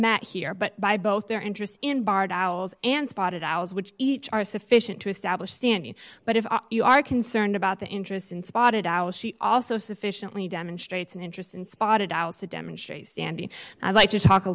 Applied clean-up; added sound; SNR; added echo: none; none; none; none.